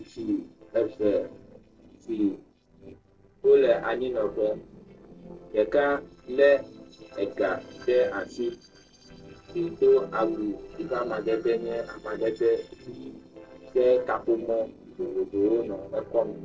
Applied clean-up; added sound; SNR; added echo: neural separator model SepFormer DNS4.